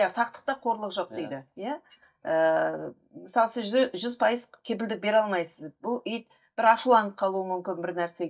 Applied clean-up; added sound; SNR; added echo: neural mask model DeepFilterNet 3.